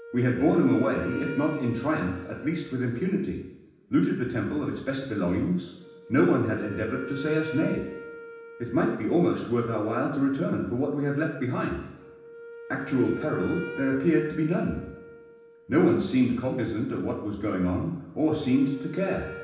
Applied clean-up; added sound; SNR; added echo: none; Wind instrument, woodwind instrument; 16 dB; reverberation time 0.9 s.